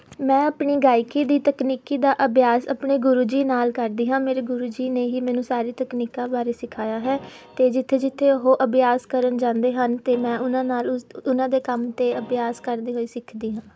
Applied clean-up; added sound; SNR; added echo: none; Keyboard (musical); 20 dB; none.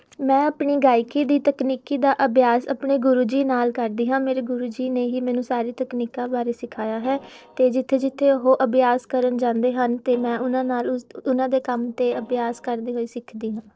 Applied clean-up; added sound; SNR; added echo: neural separator model SepFormer DNS4.